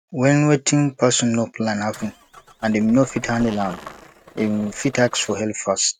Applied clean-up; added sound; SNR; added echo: neural mask model RNNoise.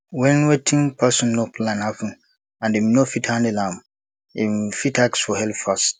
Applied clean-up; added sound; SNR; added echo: none; none; none; none.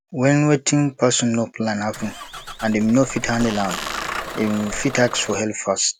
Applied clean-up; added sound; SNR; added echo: none; Fart + Engine starting / Bus; 10 dB; none.